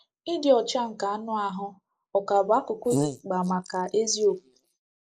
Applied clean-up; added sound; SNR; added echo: neural mask model Resemble Enhance denoiser.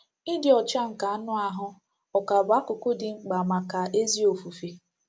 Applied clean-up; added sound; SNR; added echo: none; none; none; none.